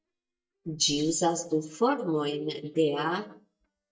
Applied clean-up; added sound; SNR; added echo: neural mask model DeepFilterNet 3.